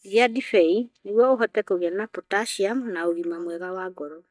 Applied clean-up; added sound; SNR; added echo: neural mask model DeepFilterNet 3.